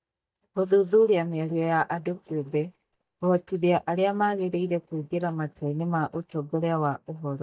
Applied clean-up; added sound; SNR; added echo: neural mask model DeepFilterNet 3.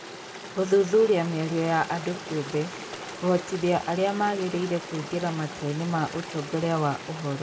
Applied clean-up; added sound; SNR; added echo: none; Stream; 12 dB; reverberation time 1.0 s.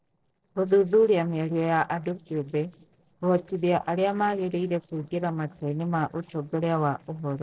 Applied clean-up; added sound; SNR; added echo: neural separator model SepFormer DNS4.